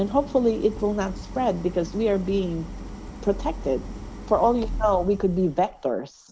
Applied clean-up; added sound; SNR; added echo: none; Idling; 11 dB; none.